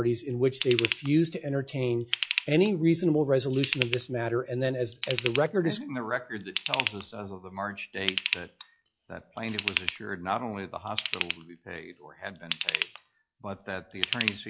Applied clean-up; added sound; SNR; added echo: classical method log-MMSE.